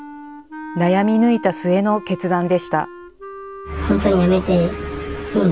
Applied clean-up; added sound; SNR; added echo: none; Wind instrument, woodwind instrument; 14 dB; none.